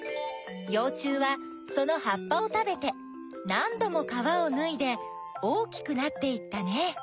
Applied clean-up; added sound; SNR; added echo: none; none; none; none.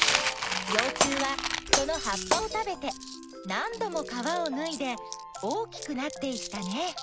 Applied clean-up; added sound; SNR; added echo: none; Glass + Coin (dropping); 0 dB; none.